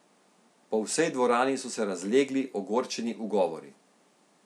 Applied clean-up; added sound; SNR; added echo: none; none; none; none.